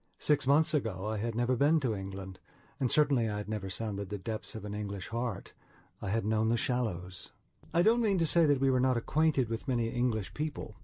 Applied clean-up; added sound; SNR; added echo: none; none; none; none.